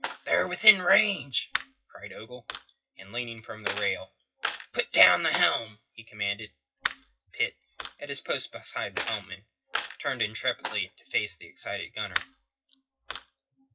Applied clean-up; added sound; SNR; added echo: classical method WPE with log-MMSE.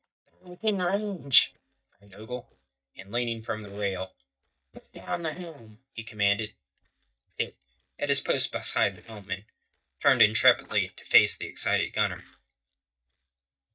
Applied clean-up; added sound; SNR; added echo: neural mask model DeepFilterNet 3.